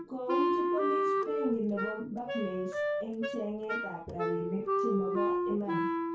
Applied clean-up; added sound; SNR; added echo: none; Wind instrument, woodwind instrument; -3 dB; reverberation time 0.2 s.